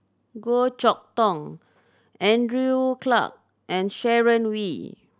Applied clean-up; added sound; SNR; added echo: none; none; none; none.